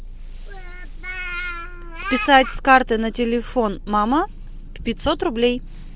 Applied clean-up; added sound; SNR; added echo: none; none; none; none.